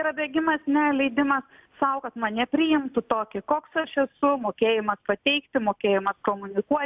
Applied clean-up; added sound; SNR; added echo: none; none; none; none.